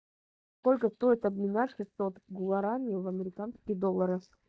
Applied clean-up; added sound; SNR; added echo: neural mask model DeepFilterNet 3.